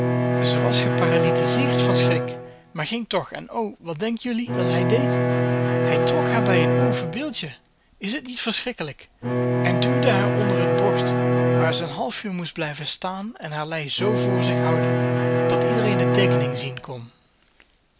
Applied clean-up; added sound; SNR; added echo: none; Bowed string instrument; -4 dB; none.